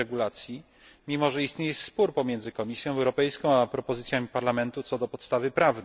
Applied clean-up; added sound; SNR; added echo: none; none; none; none.